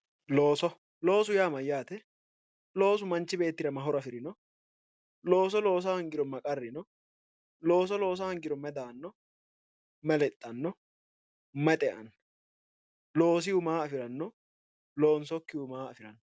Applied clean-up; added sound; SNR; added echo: none; none; none; none.